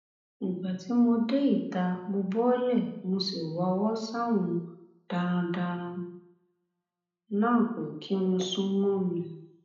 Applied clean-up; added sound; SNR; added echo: none; none; none; reverberation time 0.7 s.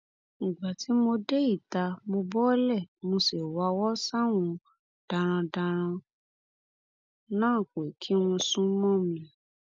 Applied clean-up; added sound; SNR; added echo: none; none; none; none.